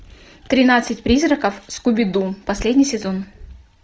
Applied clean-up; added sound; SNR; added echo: none; none; none; none.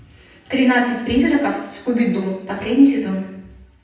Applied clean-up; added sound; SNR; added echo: none; none; none; reverberation time 0.9 s.